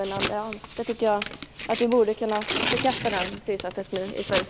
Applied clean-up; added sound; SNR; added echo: none; Tearing; 4 dB; none.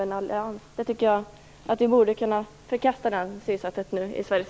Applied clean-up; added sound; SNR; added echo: none; none; none; none.